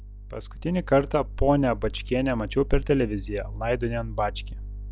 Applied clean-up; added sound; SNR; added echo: none; none; none; none.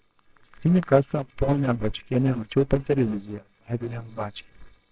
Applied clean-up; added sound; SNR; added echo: neural separator model SepFormer WHAMR!.